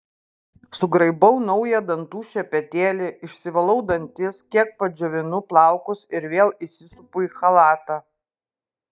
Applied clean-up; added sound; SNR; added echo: neural mask model DeepFilterNet 3.